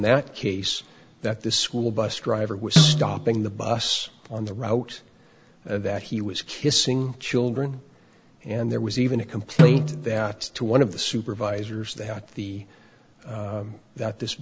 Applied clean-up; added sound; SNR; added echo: none; Snare drum; -1 dB; none.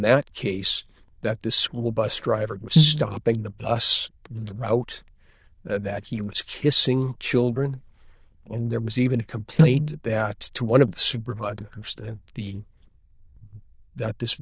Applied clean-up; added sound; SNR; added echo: neural diffusion model UNIVERSE++.